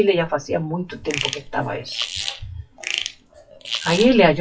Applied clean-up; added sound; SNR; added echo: classical method WPE with log-MMSE.